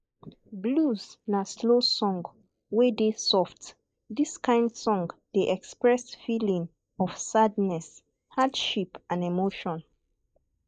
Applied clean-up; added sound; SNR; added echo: neural mask model DeepFilterNet 3.